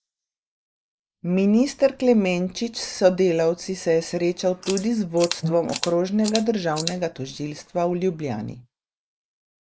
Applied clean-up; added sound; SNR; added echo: neural mask model Resemble Enhance denoiser.